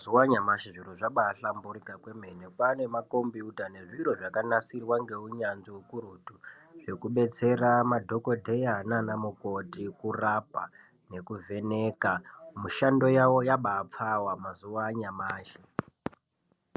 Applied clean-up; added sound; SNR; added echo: none; none; none; none.